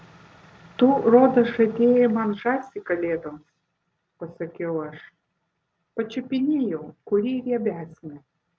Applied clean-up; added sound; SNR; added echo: none; none; none; none.